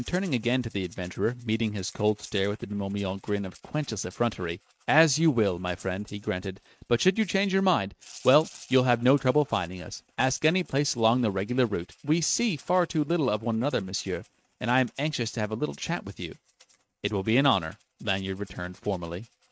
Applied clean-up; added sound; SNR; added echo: neural mask model RNNoise.